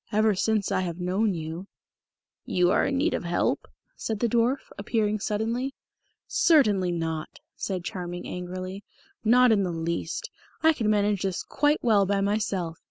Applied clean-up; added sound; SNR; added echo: none; none; none; none.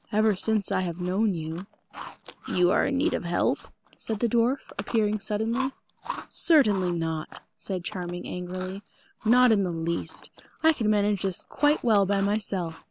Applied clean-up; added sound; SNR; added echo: none; Chewing, mastication; 17 dB; none.